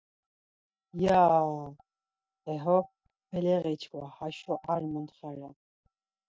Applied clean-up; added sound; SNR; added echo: neural mask model DeepFilterNet 3.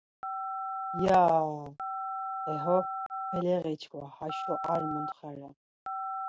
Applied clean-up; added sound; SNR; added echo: none; Telephone; 5 dB; none.